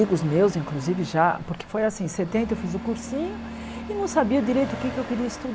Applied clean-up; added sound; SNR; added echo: none; Engine starting / Accelerating, revving, vroom / Motor vehicle (road); 11 dB; none.